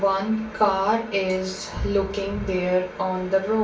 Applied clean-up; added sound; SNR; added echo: none; none; none; reverberation time 0.3 s.